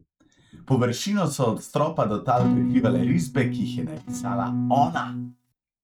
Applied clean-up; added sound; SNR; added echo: neural mask model RNNoise.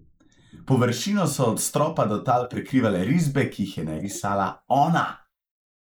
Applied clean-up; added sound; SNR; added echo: neural mask model Resemble Enhance denoiser.